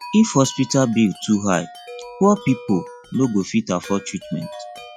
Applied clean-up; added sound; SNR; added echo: classical method Wiener filter.